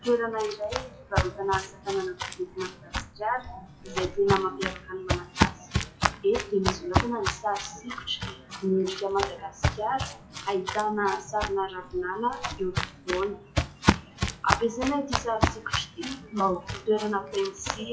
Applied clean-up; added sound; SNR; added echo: classical method WPE with log-MMSE.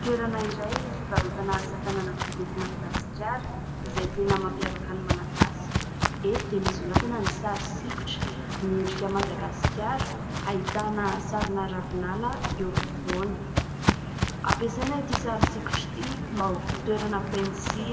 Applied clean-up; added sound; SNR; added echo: none; Walk, footsteps; -2 dB; reverberation time 1.4 s.